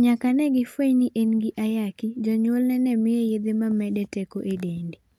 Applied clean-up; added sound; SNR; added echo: none; none; none; none.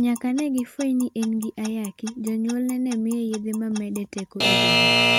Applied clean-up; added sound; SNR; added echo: none; Alarm / Clock; 1 dB; none.